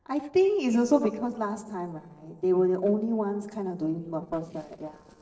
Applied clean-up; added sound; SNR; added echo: neural separator model SepFormer DNS4.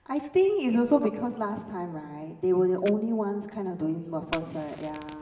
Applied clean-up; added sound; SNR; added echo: none; Fire; 19 dB; reverberation time 2.6 s.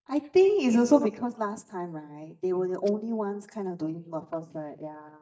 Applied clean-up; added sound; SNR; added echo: neural mask model DeepFilterNet 3.